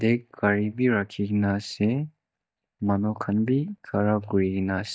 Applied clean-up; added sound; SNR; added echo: neural mask model DeepFilterNet 3.